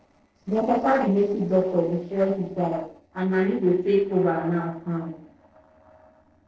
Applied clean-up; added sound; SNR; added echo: neural separator model SepFormer DNS4.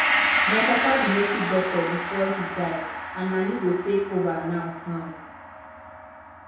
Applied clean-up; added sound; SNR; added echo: none; Gong; 1 dB; reverberation time 0.8 s.